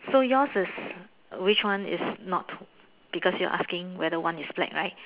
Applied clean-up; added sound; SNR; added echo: none; none; none; none.